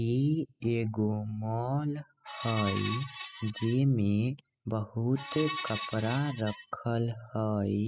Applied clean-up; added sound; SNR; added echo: classical method spectral subtraction.